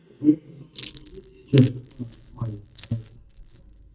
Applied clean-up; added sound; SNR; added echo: neural mask model DeepFilterNet 3.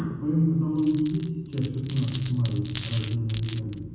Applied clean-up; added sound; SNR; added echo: none; Glass; 18 dB; reverberation time 1.1 s.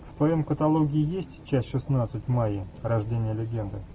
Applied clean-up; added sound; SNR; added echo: none; none; none; none.